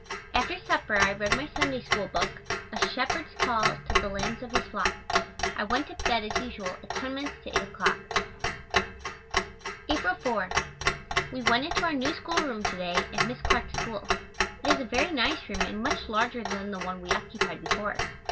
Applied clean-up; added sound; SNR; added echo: none; Clock; -1 dB; none.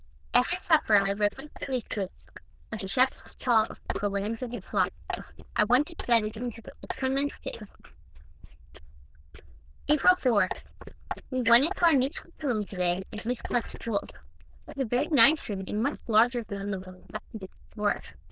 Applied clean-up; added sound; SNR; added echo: neural diffusion model UNIVERSE++.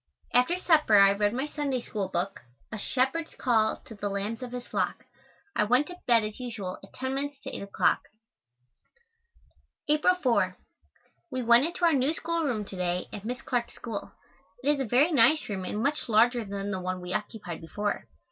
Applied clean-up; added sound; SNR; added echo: none; none; none; none.